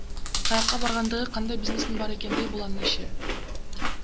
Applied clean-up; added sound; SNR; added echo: none; Chewing, mastication; -4 dB; none.